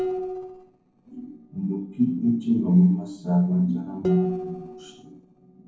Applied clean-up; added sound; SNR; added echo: neural separator model SepFormer DNS4.